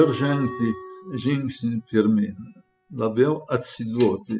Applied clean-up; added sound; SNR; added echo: classical method spectral subtraction.